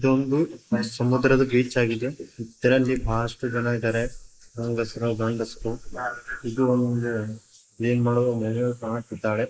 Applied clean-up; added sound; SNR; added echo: neural mask model Resemble Enhance denoiser.